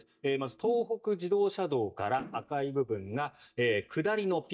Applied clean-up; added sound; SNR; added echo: neural mask model DeepFilterNet 3.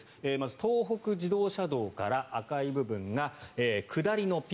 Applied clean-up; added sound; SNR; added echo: none; none; none; none.